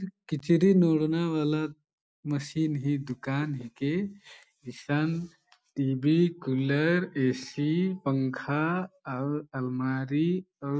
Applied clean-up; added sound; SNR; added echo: none; none; none; none.